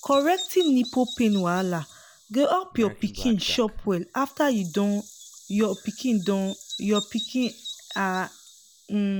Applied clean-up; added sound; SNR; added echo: none; Bird vocalization, bird call, bird song; 15 dB; none.